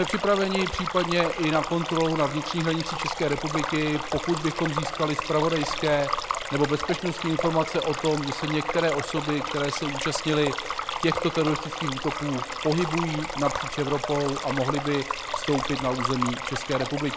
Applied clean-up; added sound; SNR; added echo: none; Stream; 4 dB; none.